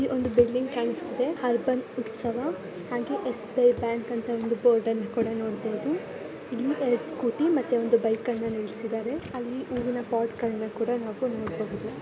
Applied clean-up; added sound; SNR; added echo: none; none; none; none.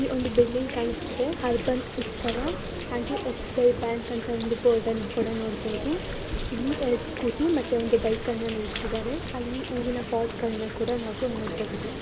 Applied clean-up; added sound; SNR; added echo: none; Rain; 8 dB; none.